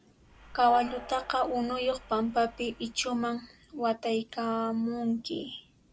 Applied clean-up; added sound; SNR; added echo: none; Train; 17 dB; none.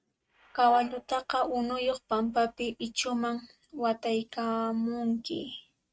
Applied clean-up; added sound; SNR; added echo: neural mask model RNNoise.